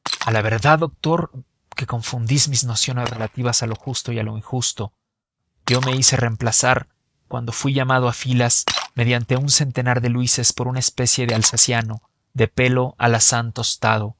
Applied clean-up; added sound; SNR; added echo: neural mask model RNNoise.